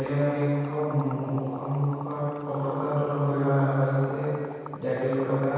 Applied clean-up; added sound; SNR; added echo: none; Liquid; 17 dB; reverberation time 2.1 s.